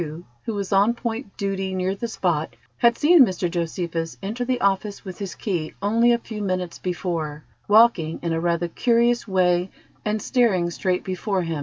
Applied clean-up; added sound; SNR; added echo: none; none; none; none.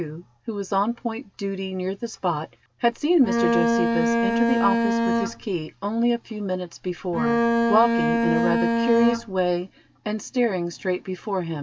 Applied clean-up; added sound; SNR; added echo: none; Bowed string instrument; -3 dB; none.